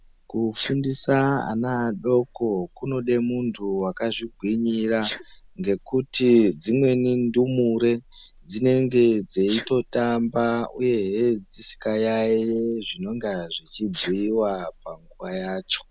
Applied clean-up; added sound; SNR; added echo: none; Sneeze; 17 dB; none.